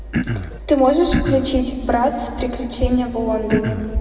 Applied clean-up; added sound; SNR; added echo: none; Cough; 4 dB; reverberation time 2.0 s.